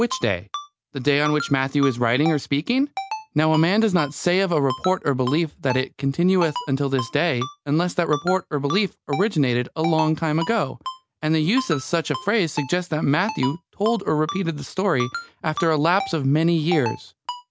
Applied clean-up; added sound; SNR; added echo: none; Ringtone; 13 dB; none.